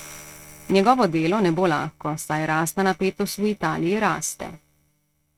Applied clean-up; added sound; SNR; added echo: neural mask model RNNoise.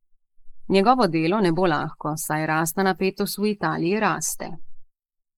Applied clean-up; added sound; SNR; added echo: neural mask model Resemble Enhance denoiser.